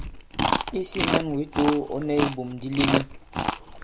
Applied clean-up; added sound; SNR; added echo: none; Chewing, mastication; -1 dB; none.